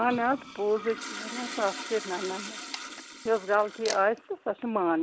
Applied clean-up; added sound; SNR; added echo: none; Toilet flush + Camera; 12 dB; none.